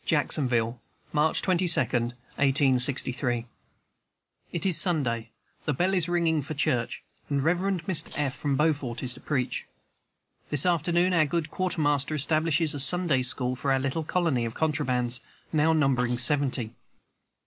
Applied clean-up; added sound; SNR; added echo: neural separator model SepFormer DNS4.